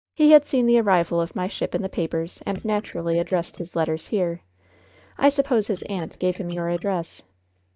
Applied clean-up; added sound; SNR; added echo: neural mask model DeepFilterNet 3.